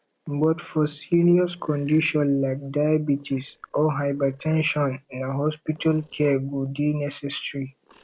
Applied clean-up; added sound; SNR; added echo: neural separator model SepFormer DNS4.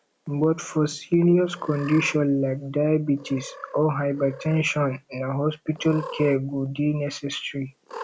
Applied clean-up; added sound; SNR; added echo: none; Cat; 19 dB; none.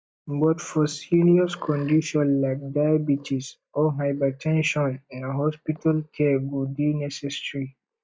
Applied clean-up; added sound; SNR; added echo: neural mask model DeepFilterNet 3.